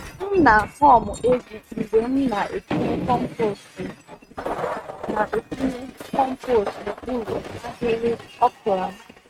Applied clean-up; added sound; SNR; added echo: neural mask model RNNoise.